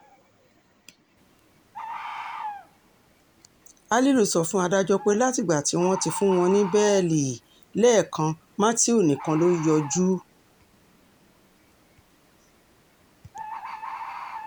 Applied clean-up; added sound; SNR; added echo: none; Bird; 15 dB; none.